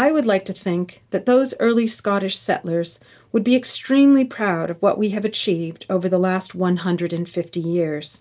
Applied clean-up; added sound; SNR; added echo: none; none; none; none.